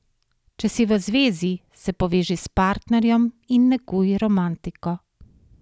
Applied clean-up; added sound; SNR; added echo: none; none; none; none.